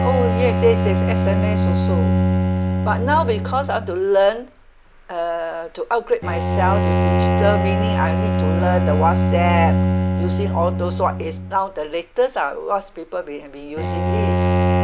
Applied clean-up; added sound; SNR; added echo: none; Bowed string instrument; -3 dB; none.